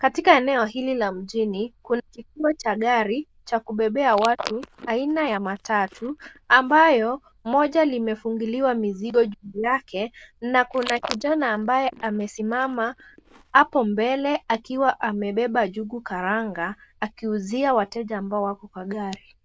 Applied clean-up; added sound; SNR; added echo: neural diffusion model UNIVERSE++.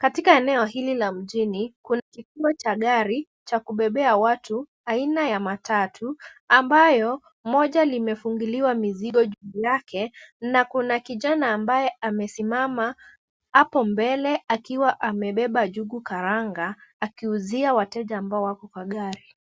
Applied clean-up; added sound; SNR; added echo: none; none; none; none.